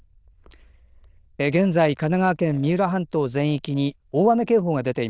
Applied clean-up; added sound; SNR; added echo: neural diffusion model UNIVERSE++.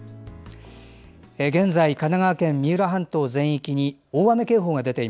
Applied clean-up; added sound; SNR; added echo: none; none; none; none.